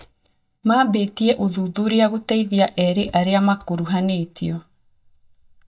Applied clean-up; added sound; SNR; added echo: neural mask model DeepFilterNet 3.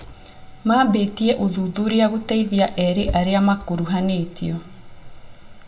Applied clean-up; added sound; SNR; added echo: none; Engine / Car; 15 dB; reverberation time 0.4 s.